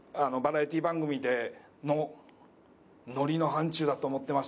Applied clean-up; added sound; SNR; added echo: none; none; none; none.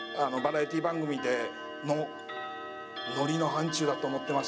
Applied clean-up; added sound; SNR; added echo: none; Clock; 8 dB; none.